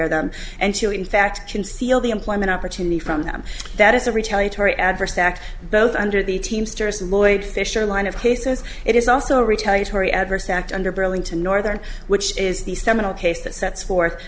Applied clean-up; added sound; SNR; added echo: none; none; none; none.